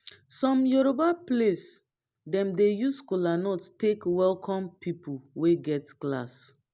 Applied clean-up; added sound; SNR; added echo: none; none; none; none.